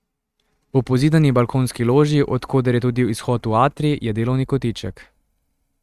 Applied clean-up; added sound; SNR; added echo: neural mask model RNNoise.